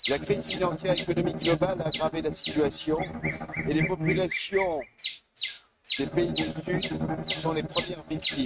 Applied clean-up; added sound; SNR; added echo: neural mask model RNNoise.